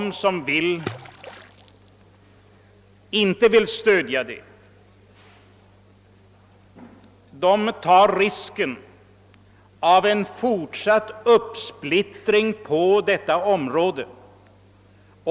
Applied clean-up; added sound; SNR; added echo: none; Water / Splash, splatter; 19 dB; none.